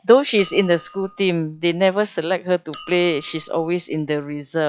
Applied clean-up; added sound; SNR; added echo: classical method log-MMSE.